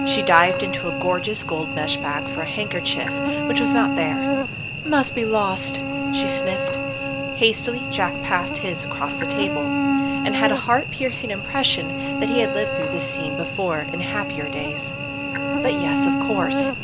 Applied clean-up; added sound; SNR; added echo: none; Cricket / Buzz; -1 dB; none.